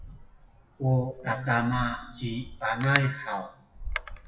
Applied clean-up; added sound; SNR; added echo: classical method WPE with log-MMSE.